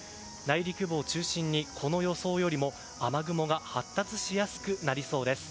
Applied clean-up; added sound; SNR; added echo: none; none; none; none.